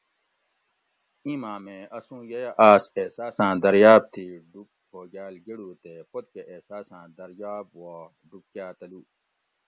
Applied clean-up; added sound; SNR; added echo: none; none; none; none.